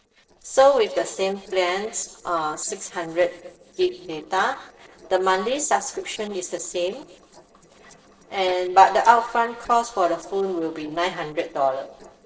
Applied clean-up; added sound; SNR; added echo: neural separator model SepFormer DNS4.